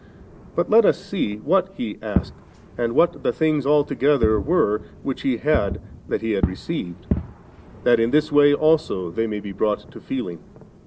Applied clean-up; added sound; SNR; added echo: none; Fireworks; 10 dB; none.